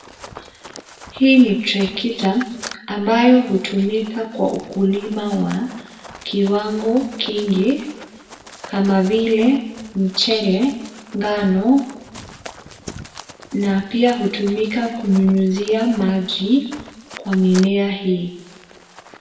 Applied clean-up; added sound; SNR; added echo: none; Run; 19 dB; reverberation time 1.0 s.